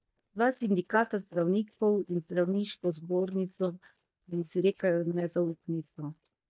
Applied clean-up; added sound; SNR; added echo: neural mask model DeepFilterNet 3.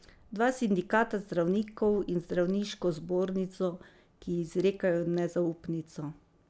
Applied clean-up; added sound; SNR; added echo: none; none; none; none.